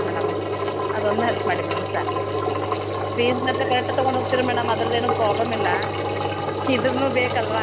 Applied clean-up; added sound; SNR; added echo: none; Engine; -1 dB; none.